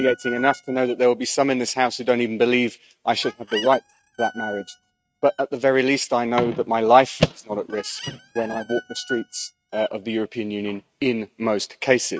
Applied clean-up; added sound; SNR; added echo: neural mask model RNNoise.